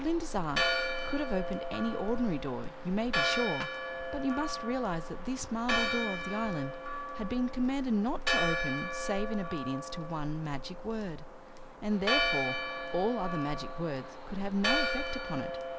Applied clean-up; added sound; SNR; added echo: none; Church bell; 2 dB; none.